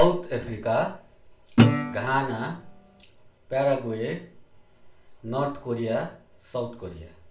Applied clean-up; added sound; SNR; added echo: none; Guitar; -5 dB; reverberation time 0.3 s.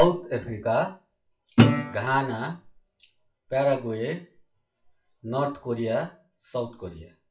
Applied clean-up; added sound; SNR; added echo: classical method WPE with log-MMSE.